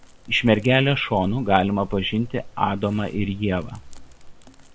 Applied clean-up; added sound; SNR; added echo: none; Crackle; 15 dB; none.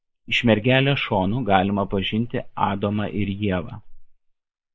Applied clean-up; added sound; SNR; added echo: neural mask model Resemble Enhance denoiser.